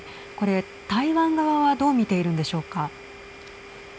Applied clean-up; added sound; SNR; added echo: none; Domestic sounds, home sounds; 18 dB; none.